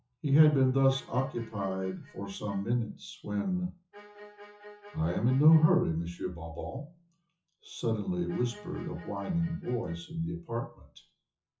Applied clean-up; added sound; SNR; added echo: classical method WPE with log-MMSE.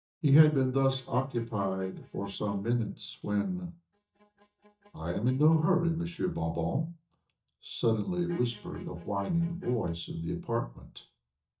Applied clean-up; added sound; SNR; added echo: neural mask model DeepFilterNet 3.